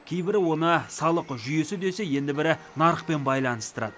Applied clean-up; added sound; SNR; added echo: none; none; none; none.